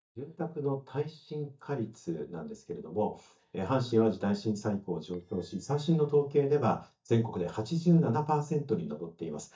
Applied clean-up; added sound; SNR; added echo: neural mask model DeepFilterNet 3.